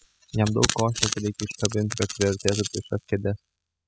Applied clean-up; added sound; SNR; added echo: classical method spectral subtraction.